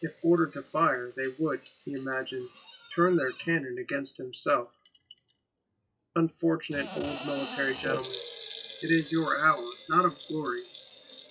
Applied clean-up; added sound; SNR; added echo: classical method WPE with log-MMSE.